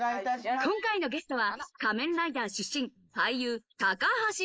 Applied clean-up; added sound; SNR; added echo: neural mask model Resemble Enhance denoiser.